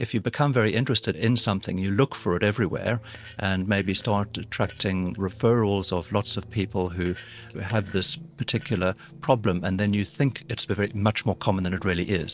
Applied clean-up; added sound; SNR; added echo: neural separator model SepFormer DNS4.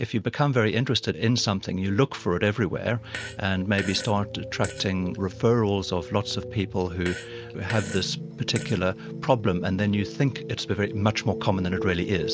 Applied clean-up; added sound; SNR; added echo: none; Fart; 15 dB; none.